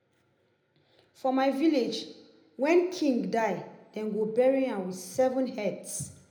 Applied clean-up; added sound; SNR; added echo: none; none; none; reverberation time 0.7 s.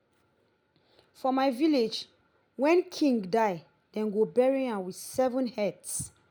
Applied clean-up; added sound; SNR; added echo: none; none; none; none.